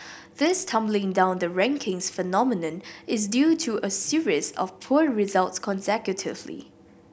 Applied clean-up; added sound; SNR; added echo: none; none; none; none.